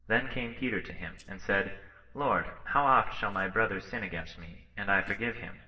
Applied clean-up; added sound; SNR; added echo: neural separator model SepFormer DNS4.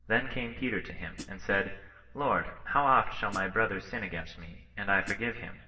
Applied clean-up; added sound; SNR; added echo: none; Hi-hat; 15 dB; reverberation time 1.6 s.